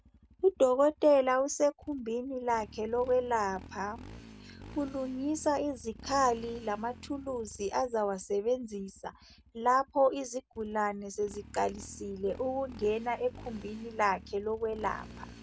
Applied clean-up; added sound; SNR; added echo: none; Motorcycle; 19 dB; none.